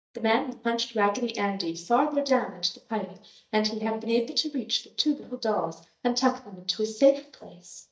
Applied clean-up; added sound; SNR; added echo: neural mask model DeepFilterNet 3.